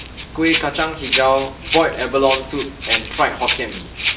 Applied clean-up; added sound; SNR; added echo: none; Rattle (instrument); 5 dB; reverberation time 0.6 s.